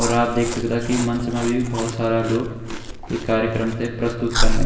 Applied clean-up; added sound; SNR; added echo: none; Chewing, mastication; 2 dB; reverberation time 1.2 s.